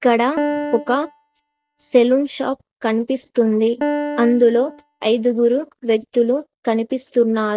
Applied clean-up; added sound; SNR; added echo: neural mask model DeepFilterNet 3.